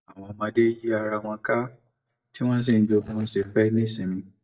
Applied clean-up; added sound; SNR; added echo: neural mask model DeepFilterNet 3.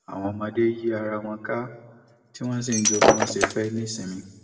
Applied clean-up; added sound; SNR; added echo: none; Shatter; -4 dB; reverberation time 1.1 s.